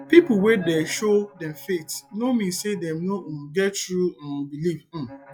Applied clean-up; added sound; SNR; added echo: classical method log-MMSE.